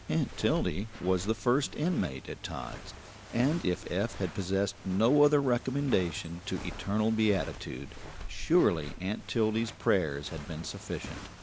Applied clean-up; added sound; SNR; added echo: none; Walk, footsteps; 14 dB; none.